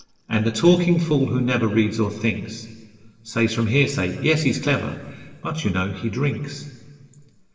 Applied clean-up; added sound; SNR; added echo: none; none; none; reverberation time 2.3 s.